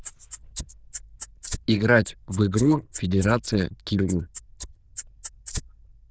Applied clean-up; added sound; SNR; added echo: neural diffusion model UNIVERSE++.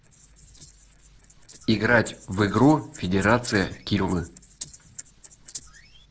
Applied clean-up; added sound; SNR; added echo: neural separator model SepFormer DNS4.